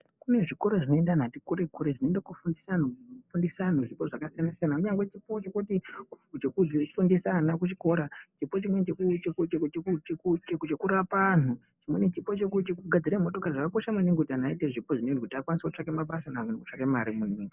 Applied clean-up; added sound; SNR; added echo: none; none; none; none.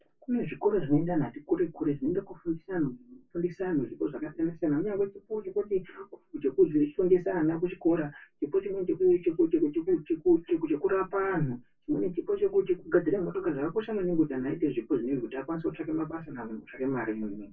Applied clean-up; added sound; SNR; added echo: none; none; none; reverberation time 0.1 s.